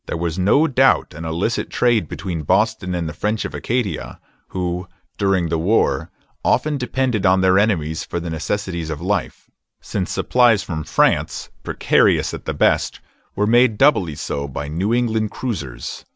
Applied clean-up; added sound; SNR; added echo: none; none; none; none.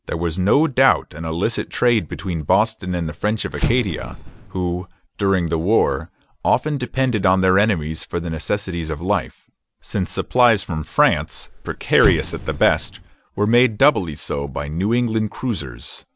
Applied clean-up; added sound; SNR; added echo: none; Explosion; 8 dB; none.